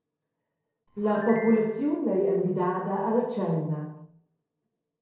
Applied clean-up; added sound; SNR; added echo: neural separator model SepFormer DNS4.